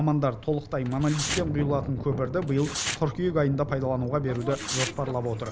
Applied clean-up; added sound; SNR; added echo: none; Tearing; 10 dB; none.